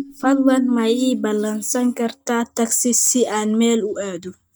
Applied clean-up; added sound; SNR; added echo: neural mask model DeepFilterNet 3.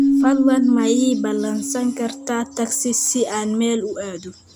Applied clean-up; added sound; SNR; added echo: none; Keyboard (musical); 2 dB; none.